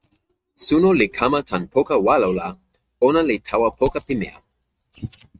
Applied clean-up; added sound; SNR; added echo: neural mask model RNNoise.